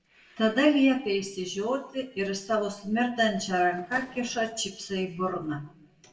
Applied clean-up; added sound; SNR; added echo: neural separator model SepFormer DNS4.